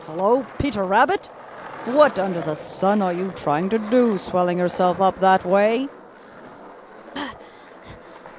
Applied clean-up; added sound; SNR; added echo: none; Skateboard; 16 dB; none.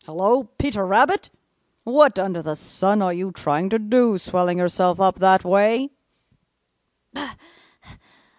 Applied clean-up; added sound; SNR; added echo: none; none; none; none.